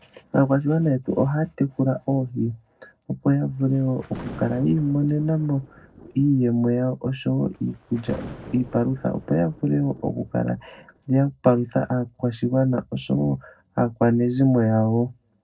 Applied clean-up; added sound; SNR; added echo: neural separator model SepFormer DNS4.